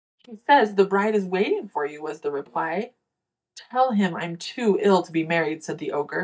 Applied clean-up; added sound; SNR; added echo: neural mask model DeepFilterNet 3.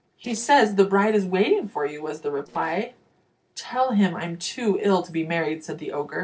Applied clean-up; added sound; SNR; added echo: neural separator model SepFormer DNS4.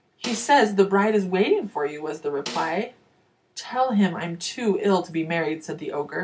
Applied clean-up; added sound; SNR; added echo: none; Snare drum; 16 dB; reverberation time 0.3 s.